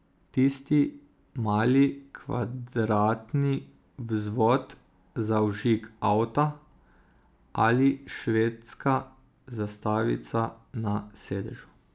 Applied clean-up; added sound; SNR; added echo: none; none; none; none.